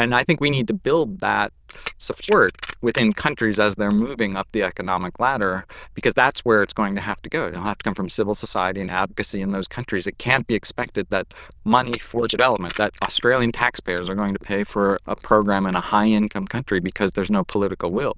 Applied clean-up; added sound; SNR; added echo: neural diffusion model UNIVERSE++.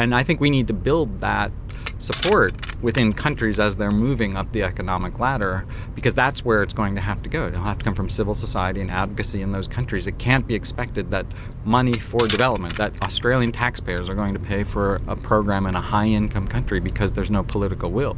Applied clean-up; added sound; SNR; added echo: none; Crushing; 15 dB; none.